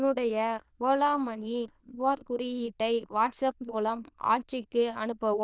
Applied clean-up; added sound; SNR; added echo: neural diffusion model UNIVERSE++.